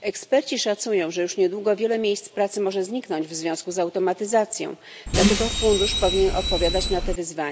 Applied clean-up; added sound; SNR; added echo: none; Bus; 0 dB; none.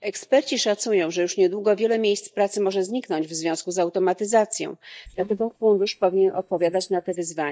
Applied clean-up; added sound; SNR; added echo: neural mask model DeepFilterNet 3.